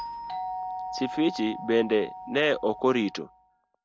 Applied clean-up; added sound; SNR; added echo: none; Doorbell; 10 dB; none.